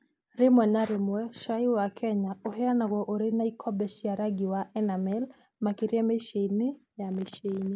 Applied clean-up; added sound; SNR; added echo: none; none; none; none.